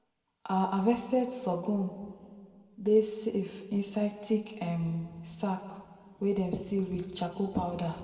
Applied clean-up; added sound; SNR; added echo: none; none; none; reverberation time 2.0 s.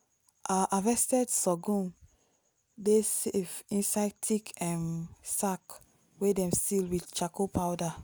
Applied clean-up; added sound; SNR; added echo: none; none; none; none.